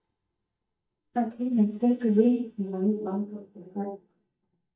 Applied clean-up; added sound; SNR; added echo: neural mask model DeepFilterNet 3.